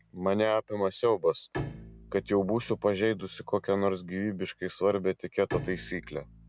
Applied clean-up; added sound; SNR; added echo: none; Bowed string instrument; 15 dB; none.